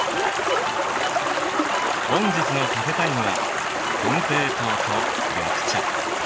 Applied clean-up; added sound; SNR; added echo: none; Stream; -5 dB; none.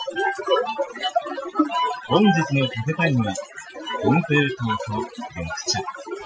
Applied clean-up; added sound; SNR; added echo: classical method Wiener filter.